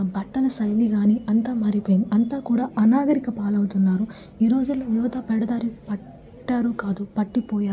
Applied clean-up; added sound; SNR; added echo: none; none; none; none.